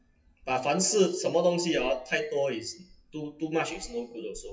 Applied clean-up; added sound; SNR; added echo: classical method WPE with log-MMSE.